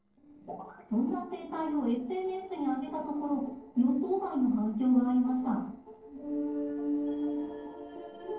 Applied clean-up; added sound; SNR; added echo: neural separator model SepFormer DNS4.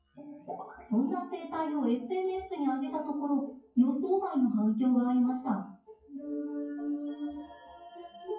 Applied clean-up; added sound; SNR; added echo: classical method WPE with log-MMSE.